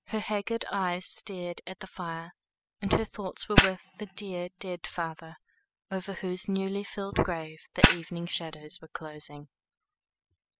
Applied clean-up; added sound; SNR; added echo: classical method spectral subtraction.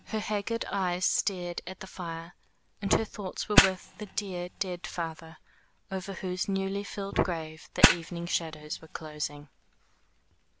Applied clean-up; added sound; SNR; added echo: none; Fire; 0 dB; none.